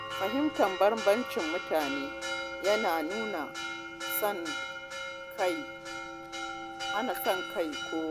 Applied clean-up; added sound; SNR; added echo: none; Church bell; 5 dB; none.